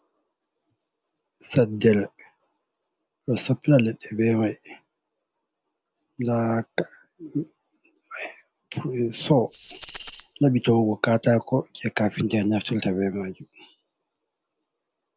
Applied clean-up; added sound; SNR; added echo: none; Rattle (instrument); -2 dB; none.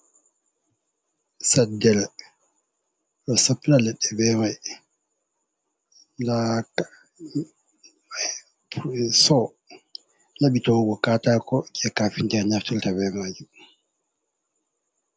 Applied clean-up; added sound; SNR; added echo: none; none; none; none.